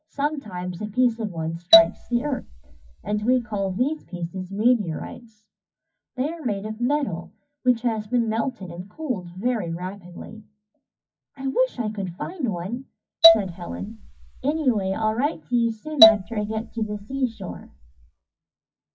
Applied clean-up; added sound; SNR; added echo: classical method WPE with log-MMSE.